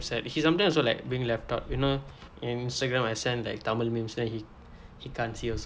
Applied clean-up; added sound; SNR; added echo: none; Wind; 16 dB; none.